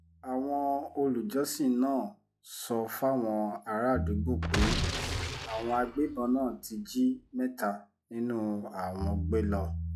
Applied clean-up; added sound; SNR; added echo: classical method log-MMSE.